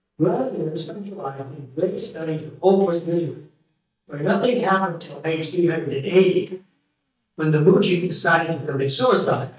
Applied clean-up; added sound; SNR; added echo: neural mask model DeepFilterNet 3.